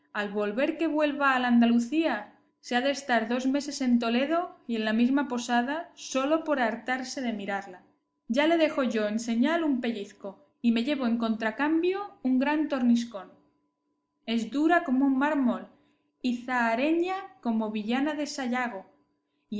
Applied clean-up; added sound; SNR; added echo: none; none; none; none.